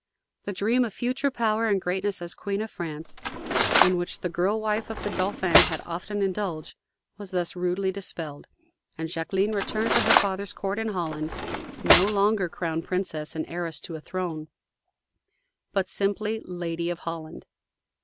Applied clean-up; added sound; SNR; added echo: none; Cutlery, silverware; -2 dB; none.